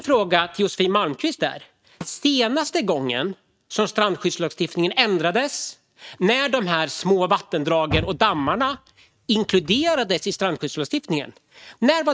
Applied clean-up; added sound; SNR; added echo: neural mask model RNNoise.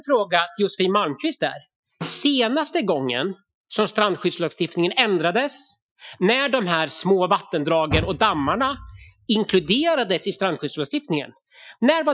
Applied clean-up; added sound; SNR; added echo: classical method Wiener filter.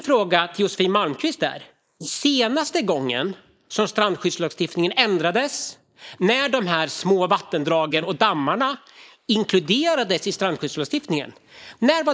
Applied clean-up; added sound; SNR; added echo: neural mask model Resemble Enhance denoiser.